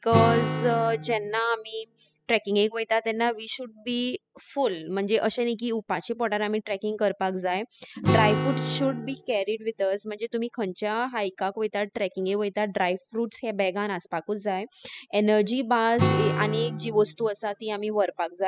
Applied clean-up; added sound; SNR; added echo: classical method spectral subtraction.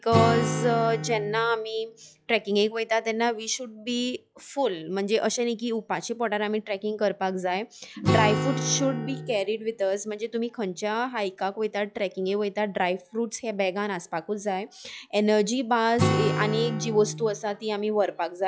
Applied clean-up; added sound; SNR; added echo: classical method log-MMSE.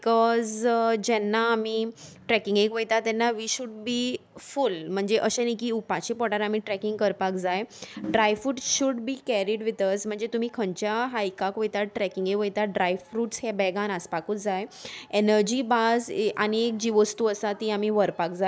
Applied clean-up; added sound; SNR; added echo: none; none; none; none.